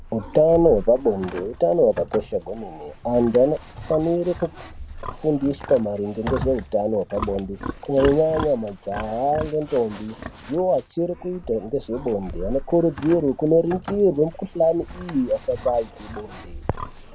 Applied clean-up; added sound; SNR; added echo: none; Livestock, farm animals, working animals; 13 dB; none.